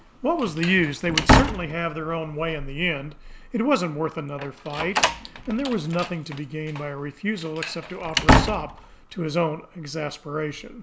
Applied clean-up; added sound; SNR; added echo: none; Slam; 0 dB; none.